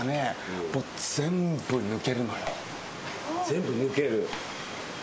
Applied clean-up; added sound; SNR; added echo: none; Engine; 15 dB; none.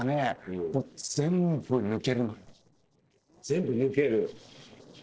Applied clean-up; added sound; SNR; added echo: neural separator model SepFormer DNS4.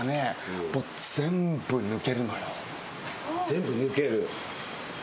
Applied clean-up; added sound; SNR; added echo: none; none; none; none.